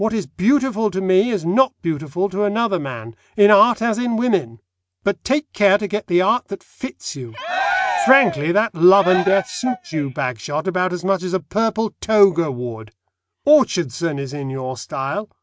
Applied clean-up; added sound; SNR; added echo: neural mask model RNNoise.